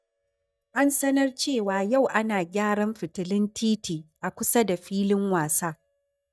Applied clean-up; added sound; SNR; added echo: neural mask model DeepFilterNet 3.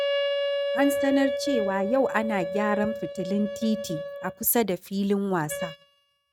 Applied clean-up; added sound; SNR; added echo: neural mask model RNNoise.